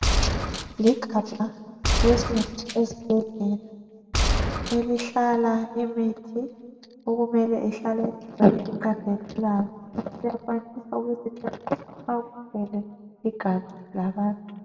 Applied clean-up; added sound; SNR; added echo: none; Gunshot, gunfire; 0 dB; reverberation time 1.4 s.